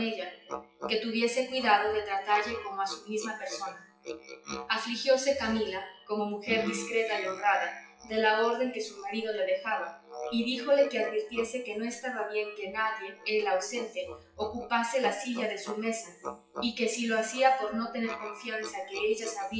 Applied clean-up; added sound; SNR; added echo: classical method WPE with log-MMSE.